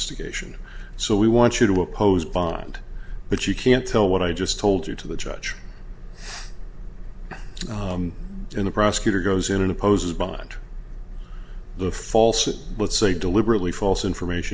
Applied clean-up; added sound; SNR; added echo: none; none; none; none.